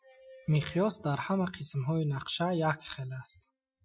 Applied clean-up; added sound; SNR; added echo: classical method Wiener filter.